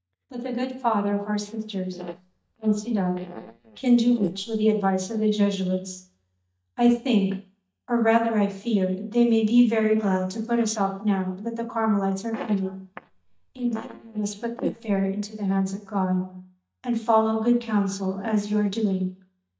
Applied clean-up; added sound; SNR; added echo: neural mask model DeepFilterNet 3.